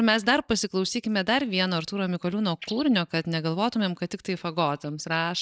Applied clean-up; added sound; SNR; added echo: neural mask model DeepFilterNet 3.